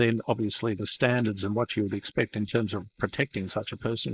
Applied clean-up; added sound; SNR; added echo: neural mask model Resemble Enhance denoiser.